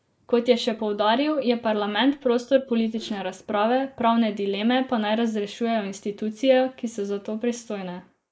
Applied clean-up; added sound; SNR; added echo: neural mask model Resemble Enhance denoiser.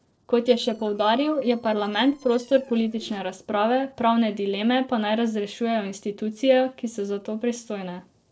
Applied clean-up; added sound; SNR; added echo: neural separator model SepFormer DNS4.